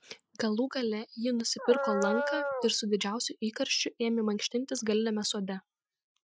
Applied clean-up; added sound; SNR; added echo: classical method Wiener filter.